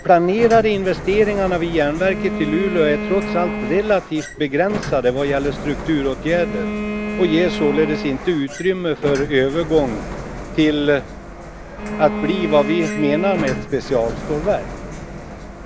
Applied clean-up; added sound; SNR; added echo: none; Sliding door + Bowed string instrument; 7 dB; none.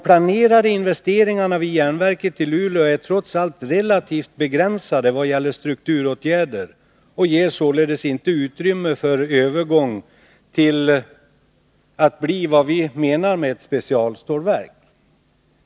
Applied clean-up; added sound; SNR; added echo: none; none; none; none.